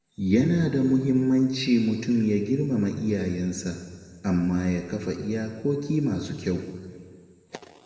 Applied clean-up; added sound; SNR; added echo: none; none; none; reverberation time 1.8 s.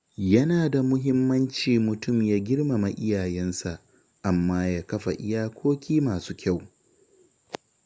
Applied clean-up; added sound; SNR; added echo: none; none; none; none.